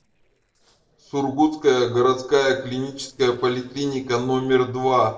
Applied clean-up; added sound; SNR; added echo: neural separator model SepFormer DNS4.